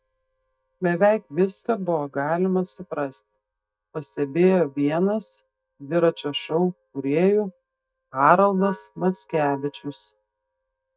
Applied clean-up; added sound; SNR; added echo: neural mask model DeepFilterNet 3.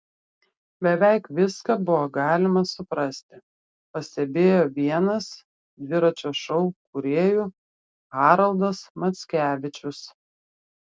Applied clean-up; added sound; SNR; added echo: none; none; none; none.